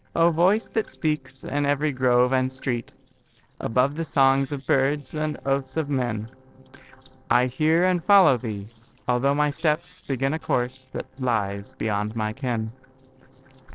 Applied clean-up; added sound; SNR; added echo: neural separator model SepFormer DNS4.